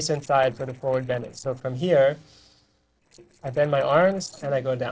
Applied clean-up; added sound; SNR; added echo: neural separator model SepFormer DNS4.